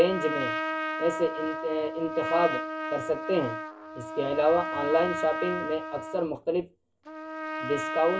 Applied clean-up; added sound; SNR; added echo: none; Trumpet; 5 dB; reverberation time 0.2 s.